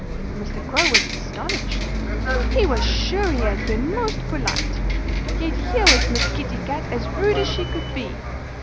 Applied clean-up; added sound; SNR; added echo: none; Bus; -5 dB; none.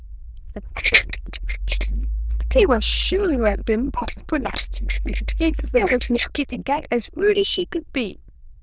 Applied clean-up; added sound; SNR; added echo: neural diffusion model UNIVERSE++.